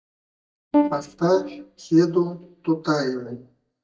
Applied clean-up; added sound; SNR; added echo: neural mask model DeepFilterNet 3.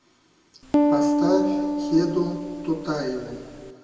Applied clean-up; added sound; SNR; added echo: none; Piano; -3 dB; reverberation time 2.0 s.